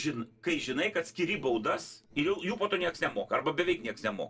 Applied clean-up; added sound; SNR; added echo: neural separator model SepFormer DNS4.